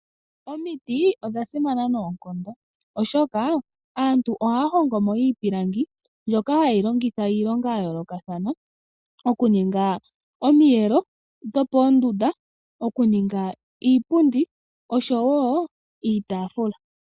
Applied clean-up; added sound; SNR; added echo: none; none; none; none.